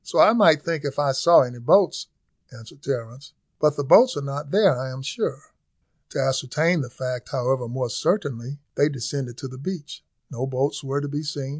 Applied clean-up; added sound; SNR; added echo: none; none; none; none.